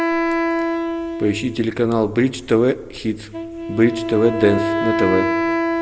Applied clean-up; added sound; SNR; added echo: none; Wind instrument, woodwind instrument; 2 dB; none.